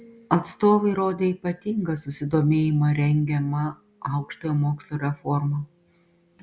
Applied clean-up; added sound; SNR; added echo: none; none; none; none.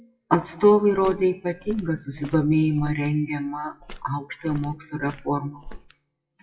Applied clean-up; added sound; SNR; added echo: classical method WPE with log-MMSE.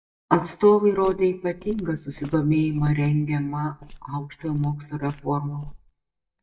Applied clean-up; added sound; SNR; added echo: neural mask model DeepFilterNet 3.